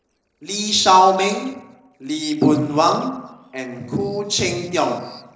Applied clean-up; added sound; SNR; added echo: neural separator model SepFormer DNS4.